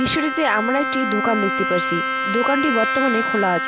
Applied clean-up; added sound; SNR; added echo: none; Bowed string instrument; 1 dB; none.